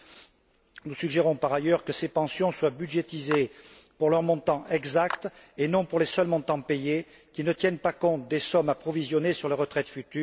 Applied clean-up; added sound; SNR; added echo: none; Clapping; 15 dB; none.